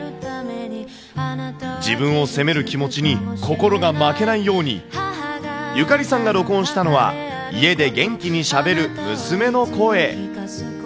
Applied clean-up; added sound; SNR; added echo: none; none; none; none.